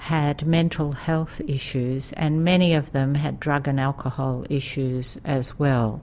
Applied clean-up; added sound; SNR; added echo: none; none; none; none.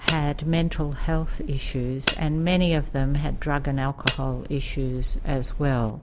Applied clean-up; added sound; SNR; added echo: none; Cutlery, silverware; 0 dB; none.